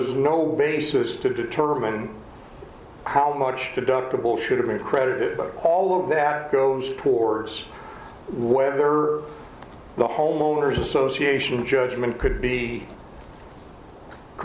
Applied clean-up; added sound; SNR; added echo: none; none; none; none.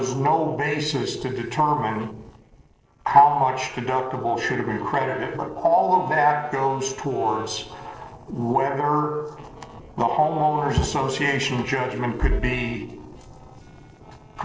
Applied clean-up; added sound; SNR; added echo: neural separator model SepFormer DNS4.